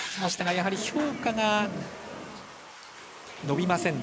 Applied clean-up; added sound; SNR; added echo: neural mask model Resemble Enhance denoiser.